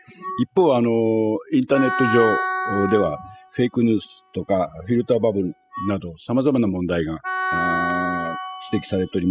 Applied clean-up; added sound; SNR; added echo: classical method spectral subtraction.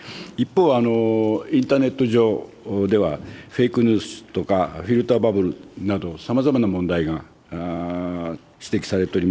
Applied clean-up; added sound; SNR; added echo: none; none; none; none.